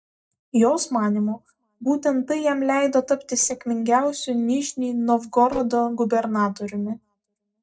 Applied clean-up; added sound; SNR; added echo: neural separator model SepFormer DNS4.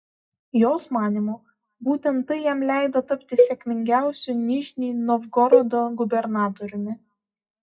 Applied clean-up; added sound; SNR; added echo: classical method WPE with log-MMSE.